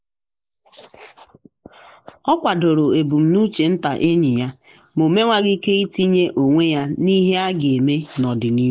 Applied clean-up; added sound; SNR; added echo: neural mask model Resemble Enhance denoiser.